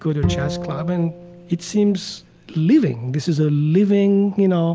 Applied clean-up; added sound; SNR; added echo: none; Bowed string instrument; 10 dB; none.